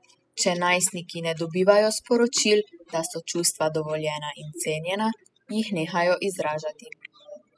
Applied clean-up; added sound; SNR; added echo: classical method spectral subtraction.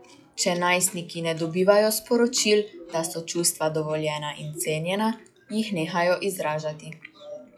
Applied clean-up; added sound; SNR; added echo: classical method log-MMSE.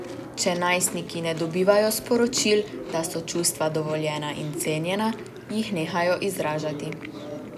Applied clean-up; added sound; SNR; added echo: none; Chewing, mastication; 11 dB; none.